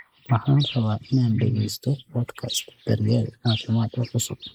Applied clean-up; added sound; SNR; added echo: neural mask model Resemble Enhance denoiser.